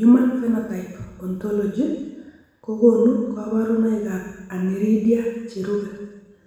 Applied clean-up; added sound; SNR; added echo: none; none; none; reverberation time 1.1 s.